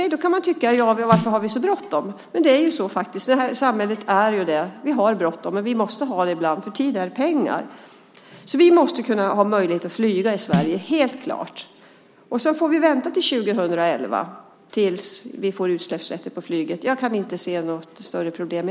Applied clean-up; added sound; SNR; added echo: none; Snare drum; 6 dB; none.